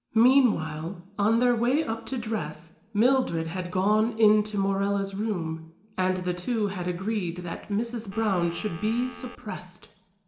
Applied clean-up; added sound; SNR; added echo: none; Telephone; 16 dB; reverberation time 0.8 s.